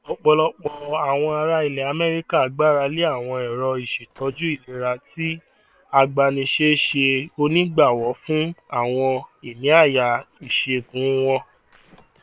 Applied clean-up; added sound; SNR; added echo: neural separator model SepFormer WHAM!.